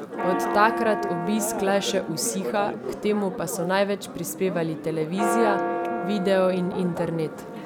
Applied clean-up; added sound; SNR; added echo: none; Church bell; 4 dB; none.